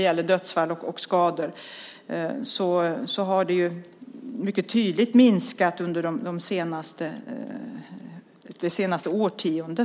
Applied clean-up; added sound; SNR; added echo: none; none; none; none.